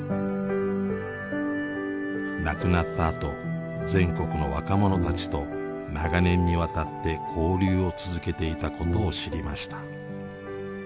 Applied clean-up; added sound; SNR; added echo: none; Brass instrument; 4 dB; none.